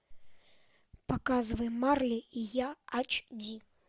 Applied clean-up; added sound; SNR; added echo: none; none; none; none.